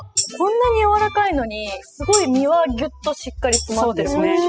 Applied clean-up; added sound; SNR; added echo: classical method spectral subtraction.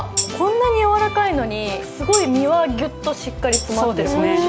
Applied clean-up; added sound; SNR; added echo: none; Tambourine; 9 dB; none.